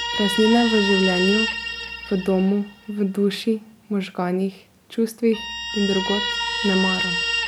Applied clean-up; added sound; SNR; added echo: none; Guitar; 5 dB; none.